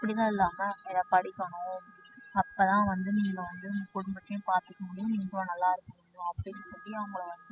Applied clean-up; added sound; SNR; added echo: classical method spectral subtraction.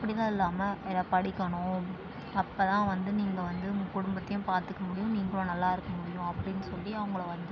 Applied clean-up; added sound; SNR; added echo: none; none; none; none.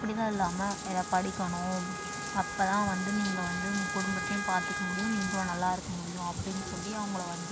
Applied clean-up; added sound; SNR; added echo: none; Bathtub (filling or washing) + Wind instrument, woodwind instrument; 6 dB; none.